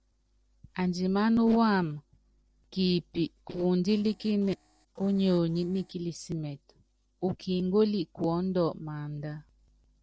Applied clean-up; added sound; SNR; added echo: neural separator model SepFormer DNS4.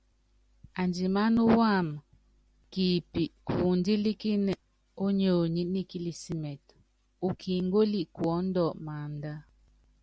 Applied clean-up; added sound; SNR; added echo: none; none; none; none.